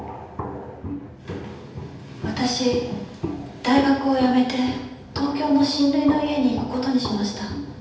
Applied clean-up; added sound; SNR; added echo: none; Walk, footsteps; 10 dB; reverberation time 0.8 s.